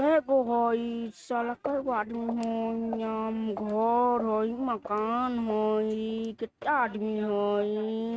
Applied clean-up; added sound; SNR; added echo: neural mask model RNNoise.